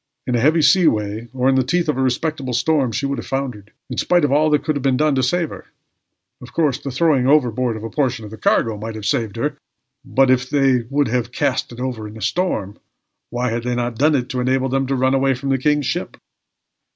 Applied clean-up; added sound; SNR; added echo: none; none; none; none.